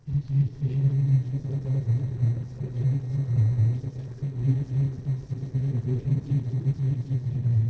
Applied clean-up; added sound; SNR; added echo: neural separator model SepFormer DNS4.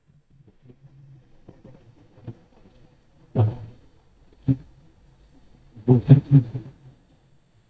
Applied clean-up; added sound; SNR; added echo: neural mask model DeepFilterNet 3.